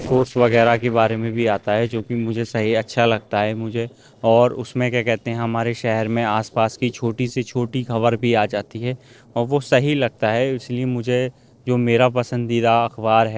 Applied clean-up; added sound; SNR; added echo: neural separator model SepFormer DNS4.